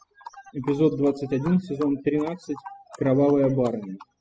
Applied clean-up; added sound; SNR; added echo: classical method spectral subtraction.